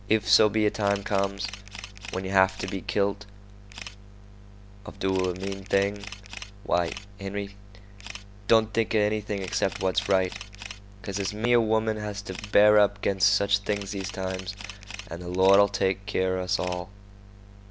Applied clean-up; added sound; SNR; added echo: none; Camera; 17 dB; none.